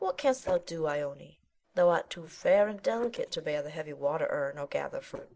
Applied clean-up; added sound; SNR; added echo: neural separator model SepFormer DNS4.